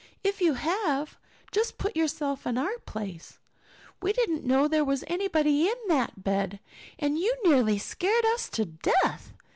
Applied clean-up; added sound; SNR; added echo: none; none; none; none.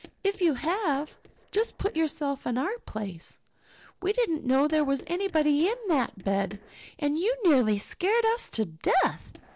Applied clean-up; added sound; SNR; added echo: neural separator model SepFormer DNS4.